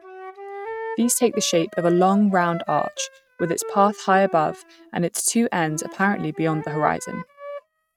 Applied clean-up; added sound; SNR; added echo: neural mask model RNNoise.